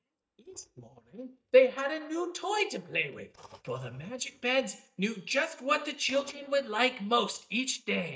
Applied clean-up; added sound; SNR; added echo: neural mask model DeepFilterNet 3.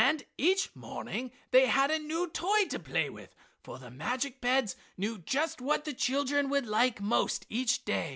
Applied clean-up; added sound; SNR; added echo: none; none; none; none.